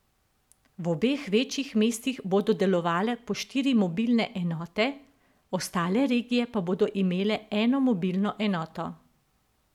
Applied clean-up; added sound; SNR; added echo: none; none; none; none.